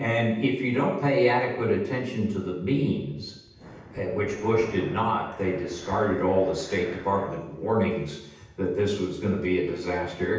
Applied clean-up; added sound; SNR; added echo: none; Breathing; 17 dB; reverberation time 0.9 s.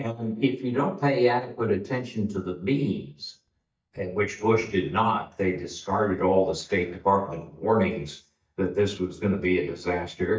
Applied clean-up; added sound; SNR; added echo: neural mask model DeepFilterNet 3.